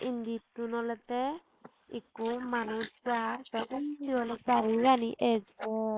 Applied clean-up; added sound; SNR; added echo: neural mask model Resemble Enhance denoiser.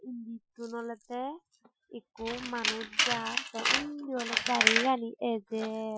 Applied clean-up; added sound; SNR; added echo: classical method Wiener filter.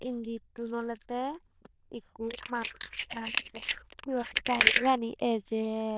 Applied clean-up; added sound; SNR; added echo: neural diffusion model UNIVERSE++.